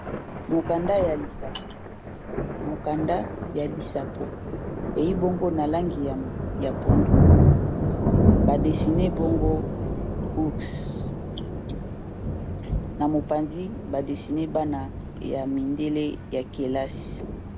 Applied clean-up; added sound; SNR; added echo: none; Thunder; -3 dB; none.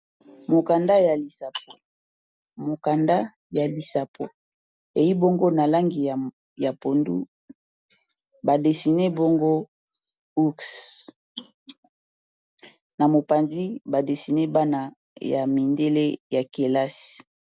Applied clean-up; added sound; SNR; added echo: none; none; none; none.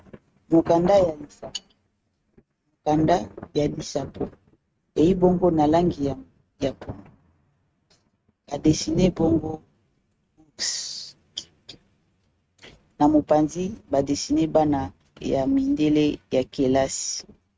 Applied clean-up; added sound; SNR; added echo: neural mask model RNNoise.